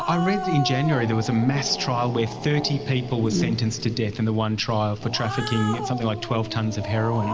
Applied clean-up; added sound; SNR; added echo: none; Growling; 9 dB; none.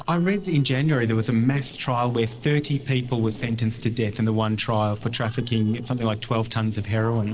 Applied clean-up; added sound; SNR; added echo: neural separator model SepFormer DNS4.